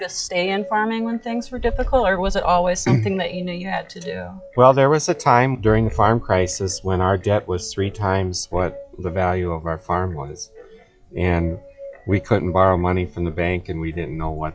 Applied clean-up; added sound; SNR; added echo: classical method log-MMSE.